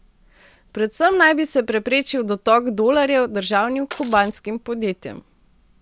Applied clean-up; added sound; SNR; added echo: none; Shatter; 6 dB; none.